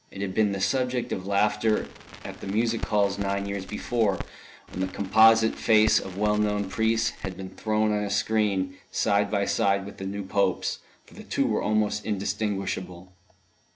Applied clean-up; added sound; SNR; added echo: none; Crackle; 13 dB; none.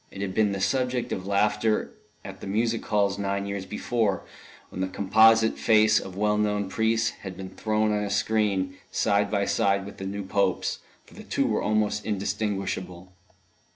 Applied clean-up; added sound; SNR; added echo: none; none; none; none.